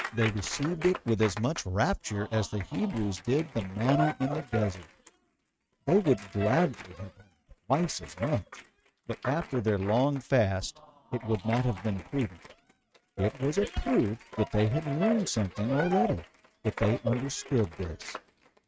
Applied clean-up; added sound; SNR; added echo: neural mask model RNNoise.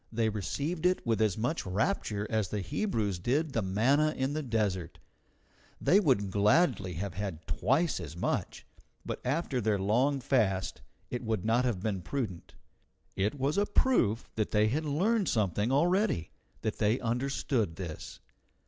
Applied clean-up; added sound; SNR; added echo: none; none; none; none.